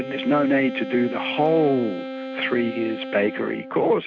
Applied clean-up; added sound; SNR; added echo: none; Wind instrument, woodwind instrument; 10 dB; none.